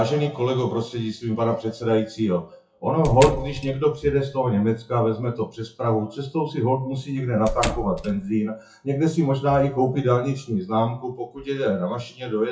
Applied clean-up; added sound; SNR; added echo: classical method WPE with log-MMSE.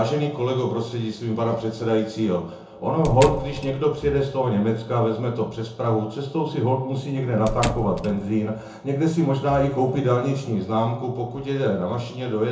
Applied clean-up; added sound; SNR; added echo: none; Squeak / Slam / Wood; 8 dB; reverberation time 0.6 s.